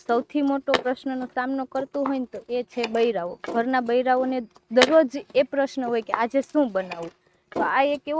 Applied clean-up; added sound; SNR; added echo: neural mask model RNNoise.